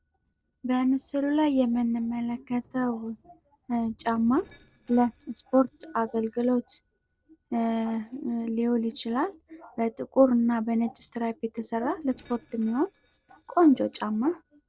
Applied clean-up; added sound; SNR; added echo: neural separator model SepFormer DNS4.